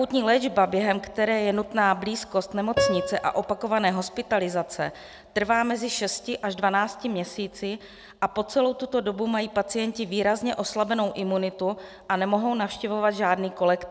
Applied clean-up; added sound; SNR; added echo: none; Piano; 7 dB; none.